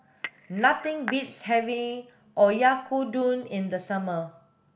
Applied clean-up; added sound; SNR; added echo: none; Cutlery, silverware / Dishes, pots, and pans / Chink, clink; 12 dB; none.